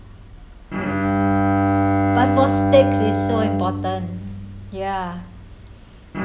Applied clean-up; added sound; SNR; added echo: none; Bowed string instrument; -3 dB; none.